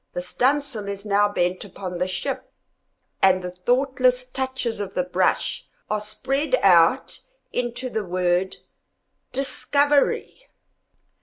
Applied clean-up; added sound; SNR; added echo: none; none; none; none.